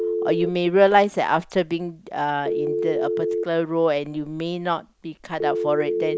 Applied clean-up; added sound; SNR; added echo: none; Telephone; 5 dB; none.